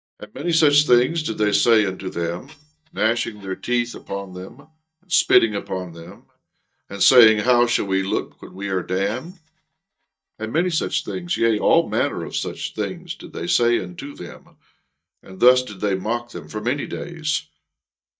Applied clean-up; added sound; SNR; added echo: neural mask model DeepFilterNet 3.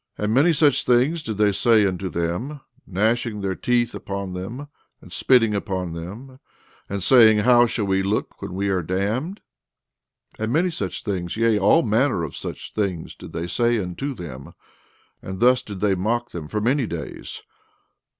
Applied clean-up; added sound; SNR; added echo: none; none; none; none.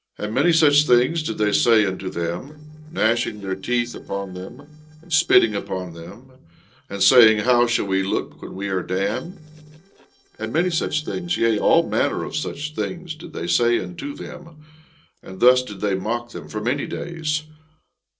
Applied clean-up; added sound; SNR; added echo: neural separator model SepFormer DNS4.